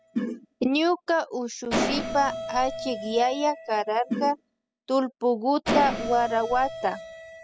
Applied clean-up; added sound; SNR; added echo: classical method spectral subtraction.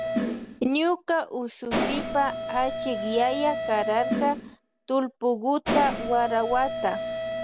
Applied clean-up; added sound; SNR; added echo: none; Mechanisms; 4 dB; none.